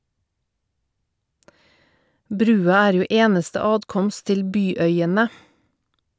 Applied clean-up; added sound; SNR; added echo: none; none; none; none.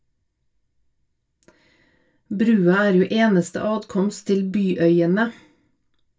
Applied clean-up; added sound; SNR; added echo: none; none; none; reverberation time 0.2 s.